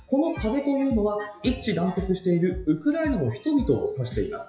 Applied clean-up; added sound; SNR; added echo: classical method WPE with log-MMSE.